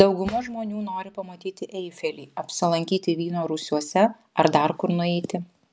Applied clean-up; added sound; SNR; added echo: none; Drawer open or close; 19 dB; none.